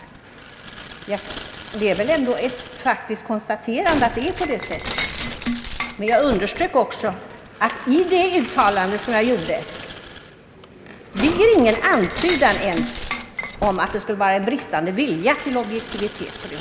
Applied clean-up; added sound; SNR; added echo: none; Shatter; 9 dB; none.